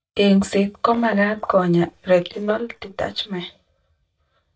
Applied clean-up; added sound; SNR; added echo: neural mask model DeepFilterNet 3.